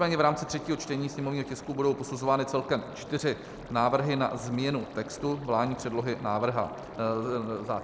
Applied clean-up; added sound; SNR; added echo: none; Liquid; 17 dB; none.